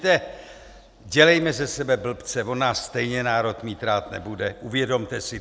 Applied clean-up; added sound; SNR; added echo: none; none; none; none.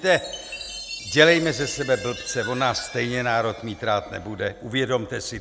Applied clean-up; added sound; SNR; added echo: none; Chime; 14 dB; none.